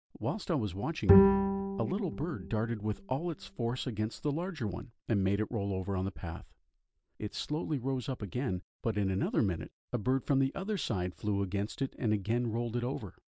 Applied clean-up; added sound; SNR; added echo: none; Bowed string instrument; -2 dB; none.